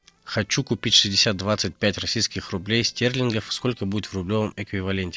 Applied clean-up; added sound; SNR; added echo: neural separator model SepFormer DNS4.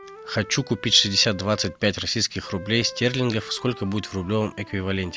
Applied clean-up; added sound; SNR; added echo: none; Wind instrument, woodwind instrument; 18 dB; none.